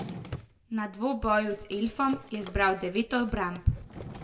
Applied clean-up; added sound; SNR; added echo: none; Drawer open or close; 15 dB; reverberation time 0.6 s.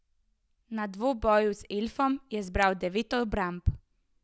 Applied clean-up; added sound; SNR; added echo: none; none; none; none.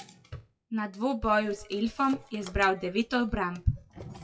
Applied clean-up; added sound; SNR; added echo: classical method WPE with log-MMSE.